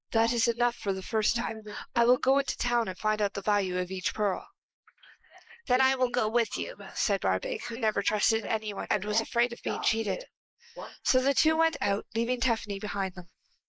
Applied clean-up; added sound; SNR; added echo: neural mask model Resemble Enhance denoiser.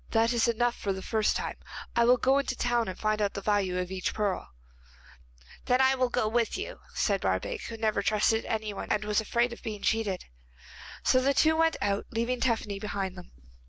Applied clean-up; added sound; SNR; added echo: none; none; none; none.